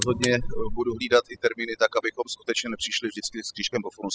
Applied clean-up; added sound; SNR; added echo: classical method spectral subtraction.